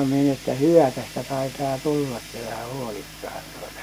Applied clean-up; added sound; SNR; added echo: none; Fire; 17 dB; none.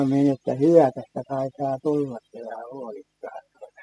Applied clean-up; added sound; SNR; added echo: classical method spectral subtraction.